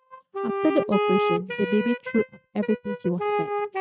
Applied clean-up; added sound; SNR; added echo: neural mask model RNNoise.